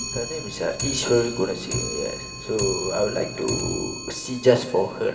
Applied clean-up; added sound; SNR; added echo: none; Clock; 7 dB; reverberation time 2.6 s.